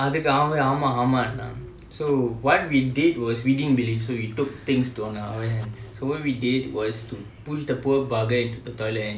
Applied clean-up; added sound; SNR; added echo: none; none; none; none.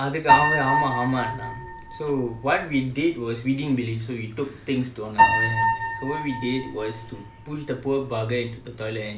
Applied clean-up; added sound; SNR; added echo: none; Piano; 0 dB; none.